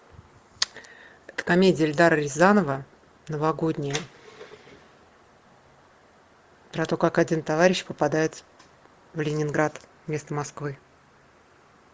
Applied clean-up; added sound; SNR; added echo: none; none; none; none.